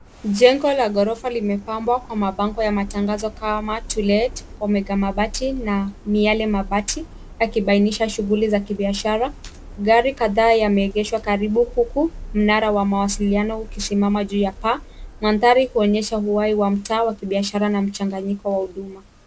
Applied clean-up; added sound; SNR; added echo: none; Subway, metro, underground; 16 dB; none.